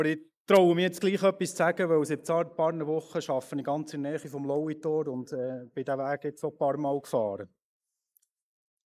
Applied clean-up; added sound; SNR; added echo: neural mask model Resemble Enhance denoiser.